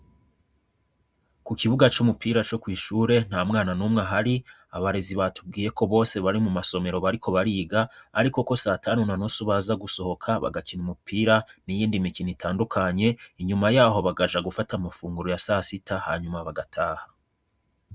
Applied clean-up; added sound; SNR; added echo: none; none; none; none.